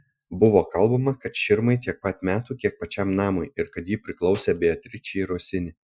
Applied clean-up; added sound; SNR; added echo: classical method Wiener filter.